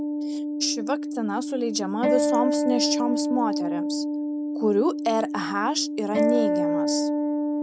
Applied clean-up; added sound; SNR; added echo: none; Acoustic guitar; -2 dB; none.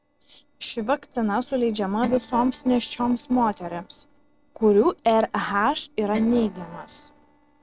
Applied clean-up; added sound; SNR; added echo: neural separator model SepFormer DNS4.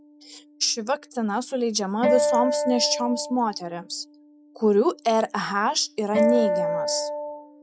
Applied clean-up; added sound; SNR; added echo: classical method log-MMSE.